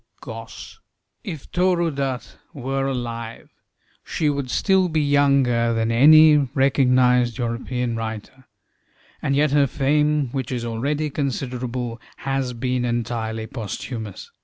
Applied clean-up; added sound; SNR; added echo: none; none; none; none.